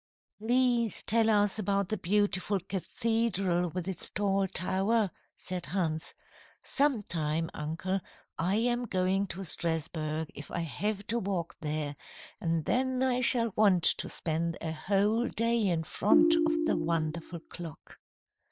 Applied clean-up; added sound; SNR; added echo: neural mask model DeepFilterNet 3.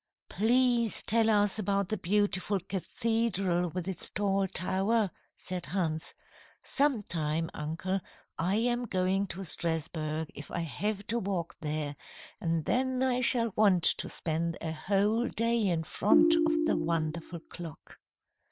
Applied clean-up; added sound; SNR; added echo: none; Ringtone; -2 dB; none.